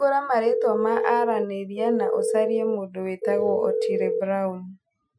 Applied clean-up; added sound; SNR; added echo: classical method Wiener filter.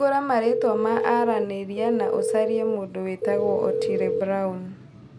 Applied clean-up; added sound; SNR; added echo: none; Telephone; -1 dB; none.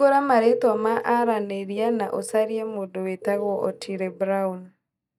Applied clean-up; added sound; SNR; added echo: neural mask model DeepFilterNet 3.